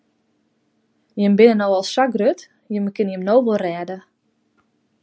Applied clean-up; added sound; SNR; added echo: none; none; none; none.